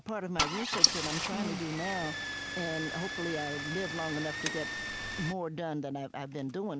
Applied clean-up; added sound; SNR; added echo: none; Engine starting / Car; -1 dB; none.